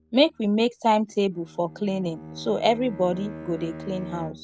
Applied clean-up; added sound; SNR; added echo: none; Bowed string instrument; 15 dB; none.